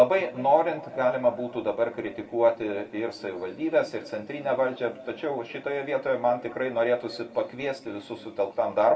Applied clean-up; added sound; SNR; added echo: none; none; none; reverberation time 1.6 s.